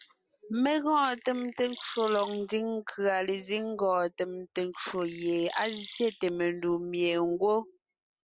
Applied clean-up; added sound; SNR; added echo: none; Chirp, tweet; 17 dB; none.